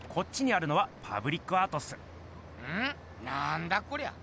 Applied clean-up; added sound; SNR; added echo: none; none; none; none.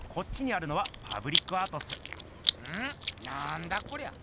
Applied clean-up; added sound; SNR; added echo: none; Chewing, mastication; -1 dB; none.